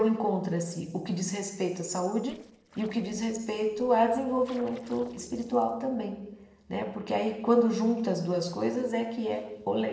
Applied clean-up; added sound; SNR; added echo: neural separator model SepFormer DNS4.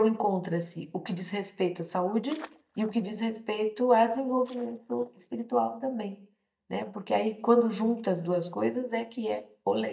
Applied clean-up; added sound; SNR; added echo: neural mask model DeepFilterNet 3.